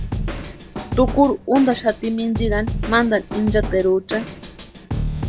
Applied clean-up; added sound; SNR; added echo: none; Drum kit; 6 dB; none.